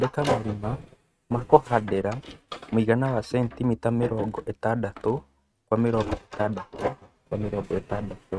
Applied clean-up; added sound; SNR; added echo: neural mask model RNNoise.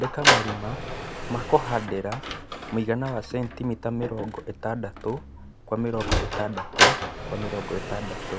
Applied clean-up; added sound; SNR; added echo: none; Sliding door; -2 dB; none.